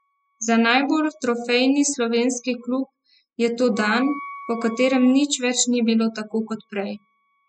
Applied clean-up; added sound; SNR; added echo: classical method spectral subtraction.